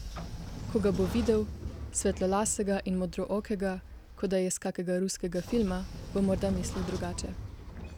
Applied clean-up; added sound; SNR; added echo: none; Sliding door / Train; 8 dB; none.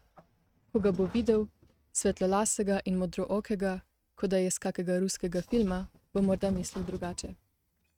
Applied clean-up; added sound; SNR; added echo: neural mask model RNNoise.